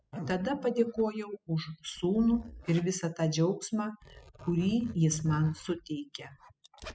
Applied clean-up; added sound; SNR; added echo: classical method spectral subtraction.